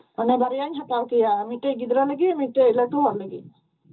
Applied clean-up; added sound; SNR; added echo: none; none; none; reverberation time 0.2 s.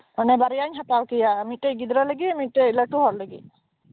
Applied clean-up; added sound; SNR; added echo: none; none; none; none.